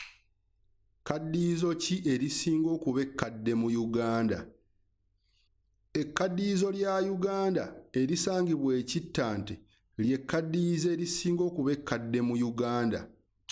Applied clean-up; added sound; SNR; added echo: none; none; none; none.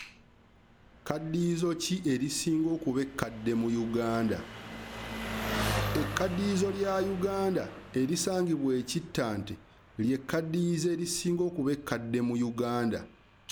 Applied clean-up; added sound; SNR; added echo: none; Engine; 10 dB; none.